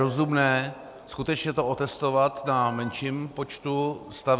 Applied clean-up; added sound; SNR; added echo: none; Wind instrument, woodwind instrument; 20 dB; none.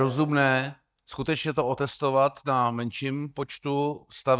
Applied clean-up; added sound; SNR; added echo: neural mask model DeepFilterNet 3.